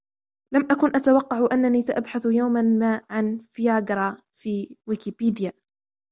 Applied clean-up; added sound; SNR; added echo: none; none; none; none.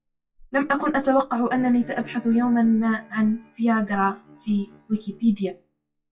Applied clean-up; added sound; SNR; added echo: classical method WPE with log-MMSE.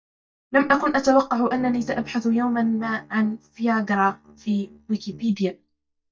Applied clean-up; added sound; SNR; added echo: neural mask model DeepFilterNet 3.